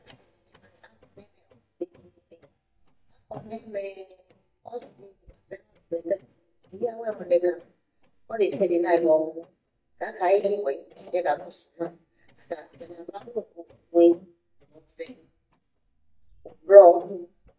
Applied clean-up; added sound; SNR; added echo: neural mask model DeepFilterNet 3.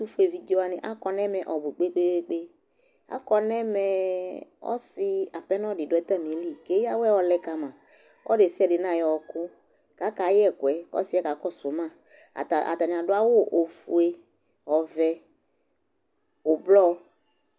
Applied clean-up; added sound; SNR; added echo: none; none; none; none.